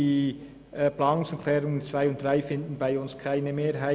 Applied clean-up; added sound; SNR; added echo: none; none; none; none.